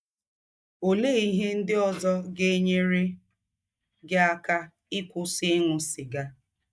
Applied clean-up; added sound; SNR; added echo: neural mask model DeepFilterNet 3.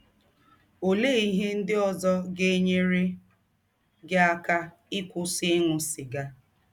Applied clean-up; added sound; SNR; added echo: none; none; none; none.